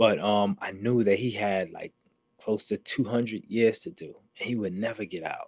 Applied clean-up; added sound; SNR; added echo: none; none; none; none.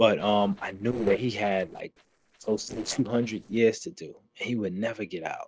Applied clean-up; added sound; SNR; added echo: neural separator model SepFormer DNS4.